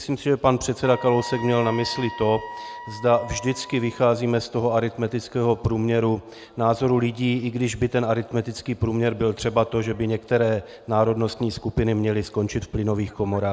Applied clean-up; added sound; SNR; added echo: none; Wind instrument, woodwind instrument; 14 dB; none.